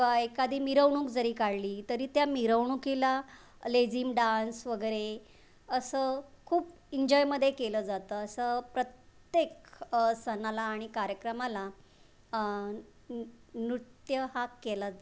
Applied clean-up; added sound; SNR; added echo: none; none; none; none.